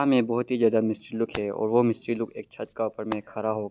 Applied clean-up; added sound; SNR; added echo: none; Hands; 19 dB; none.